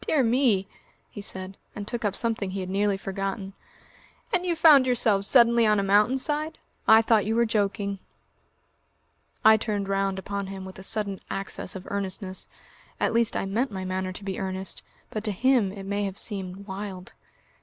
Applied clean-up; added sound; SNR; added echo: none; none; none; none.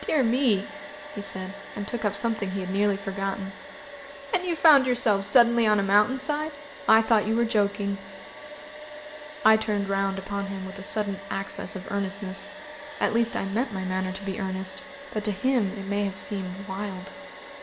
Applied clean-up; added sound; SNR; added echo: none; Domestic sounds, home sounds; 14 dB; reverberation time 0.7 s.